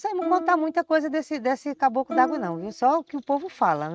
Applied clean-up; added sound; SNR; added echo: neural mask model RNNoise.